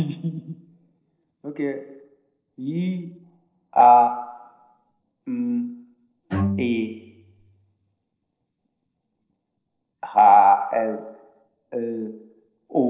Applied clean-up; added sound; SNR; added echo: neural separator model SepFormer DNS4.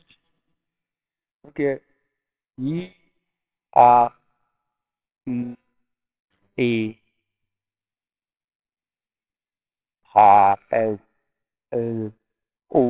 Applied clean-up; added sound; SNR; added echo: neural separator model SepFormer WHAMR!.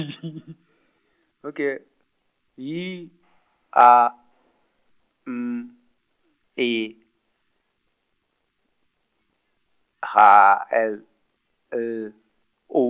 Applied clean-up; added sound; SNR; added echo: none; none; none; none.